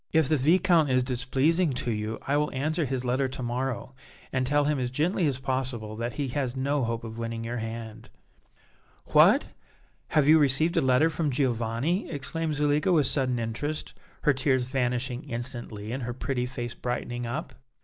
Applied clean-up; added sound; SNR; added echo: none; none; none; none.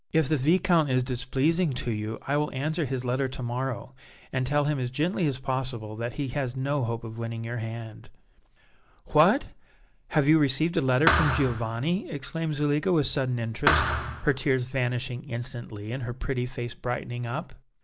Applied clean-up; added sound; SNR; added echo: none; Thump, thud; 1 dB; none.